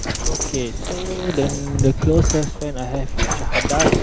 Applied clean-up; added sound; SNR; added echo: none; Dog; -2 dB; none.